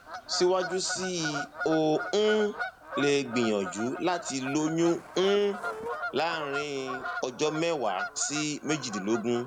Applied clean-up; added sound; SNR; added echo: none; Bird vocalization, bird call, bird song / Fowl; 9 dB; none.